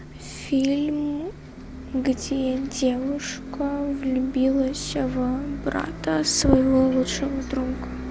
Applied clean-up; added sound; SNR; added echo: none; Bus; 11 dB; none.